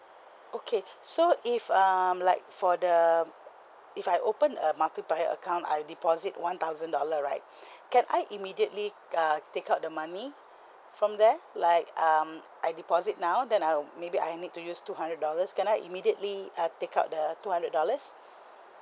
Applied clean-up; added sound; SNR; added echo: none; none; none; none.